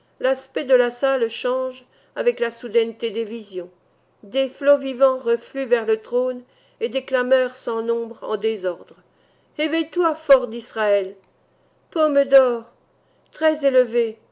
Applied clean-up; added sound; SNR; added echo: none; none; none; none.